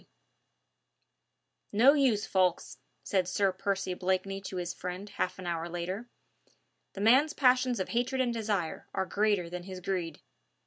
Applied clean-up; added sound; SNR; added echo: none; none; none; none.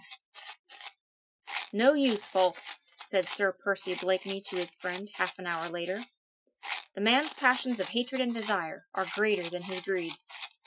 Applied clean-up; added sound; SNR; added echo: classical method Wiener filter.